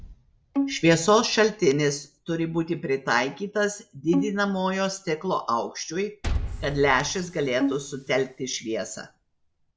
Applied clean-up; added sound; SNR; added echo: none; Bowed string instrument + Liquid; 8 dB; none.